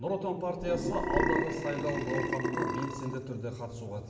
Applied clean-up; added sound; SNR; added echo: none; Burping, eructation; -2 dB; reverberation time 2.7 s.